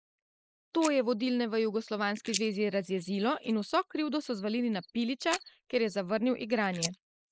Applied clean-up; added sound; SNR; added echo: neural mask model Resemble Enhance denoiser.